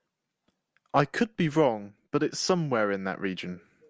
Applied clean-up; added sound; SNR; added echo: none; none; none; none.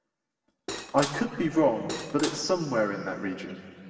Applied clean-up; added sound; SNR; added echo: none; Cutlery, silverware / Dishes, pots, and pans; 8 dB; reverberation time 2.0 s.